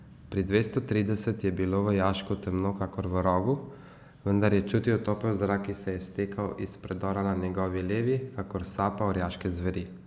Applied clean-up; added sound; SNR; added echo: none; none; none; none.